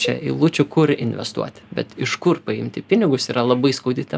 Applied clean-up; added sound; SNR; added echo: none; Cowbell; 16 dB; none.